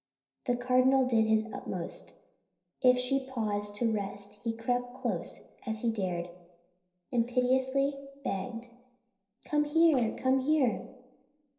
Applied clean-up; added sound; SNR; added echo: neural separator model SepFormer DNS4.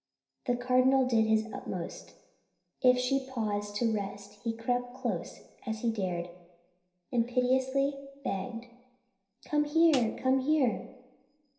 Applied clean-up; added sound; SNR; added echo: none; Snare drum; 17 dB; reverberation time 0.9 s.